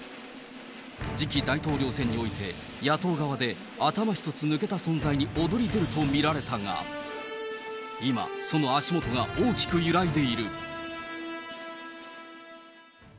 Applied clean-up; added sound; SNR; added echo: none; none; none; none.